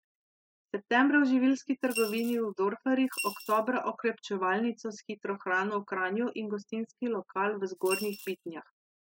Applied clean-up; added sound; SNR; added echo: classical method spectral subtraction.